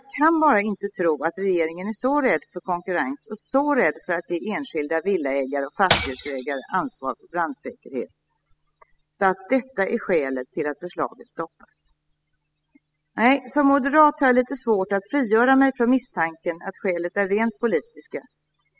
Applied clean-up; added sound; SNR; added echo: classical method spectral subtraction.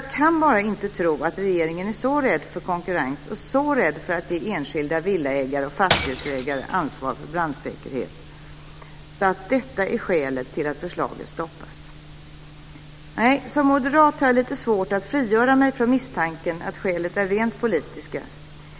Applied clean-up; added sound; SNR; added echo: none; Shatter / Crushing; 7 dB; none.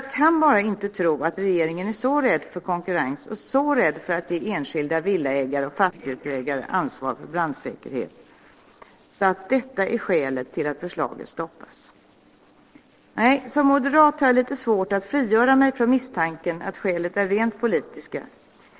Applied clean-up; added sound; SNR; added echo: neural separator model SepFormer DNS4.